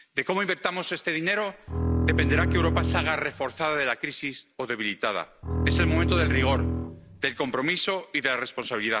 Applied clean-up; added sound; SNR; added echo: none; Bowed string instrument; -2 dB; none.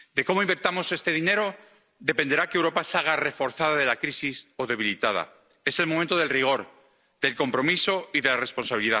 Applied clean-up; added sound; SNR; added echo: none; none; none; none.